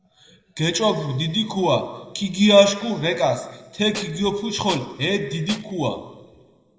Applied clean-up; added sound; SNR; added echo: neural separator model SepFormer DNS4.